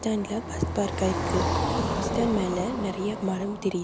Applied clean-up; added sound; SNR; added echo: none; Car passing by; 1 dB; none.